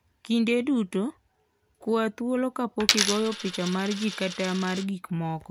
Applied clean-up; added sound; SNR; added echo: none; Coin (dropping); 3 dB; none.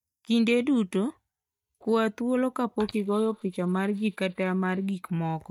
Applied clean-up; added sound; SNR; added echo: neural mask model DeepFilterNet 3.